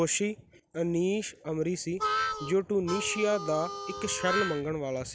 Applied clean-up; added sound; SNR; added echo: none; Harmonica; 3 dB; none.